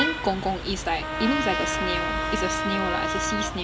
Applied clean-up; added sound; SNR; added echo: none; Trumpet + Vehicle horn, car horn, honking; 0 dB; none.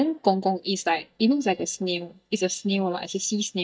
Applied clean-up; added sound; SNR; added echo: neural mask model DeepFilterNet 3.